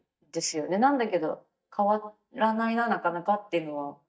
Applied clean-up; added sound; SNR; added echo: neural mask model DeepFilterNet 3.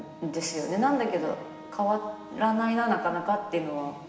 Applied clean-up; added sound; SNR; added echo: none; Wind instrument, woodwind instrument; 19 dB; reverberation time 1.3 s.